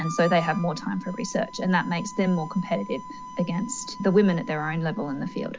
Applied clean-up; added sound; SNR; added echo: none; Harmonica; 14 dB; none.